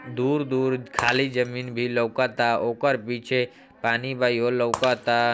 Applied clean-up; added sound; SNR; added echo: none; Shatter; 14 dB; none.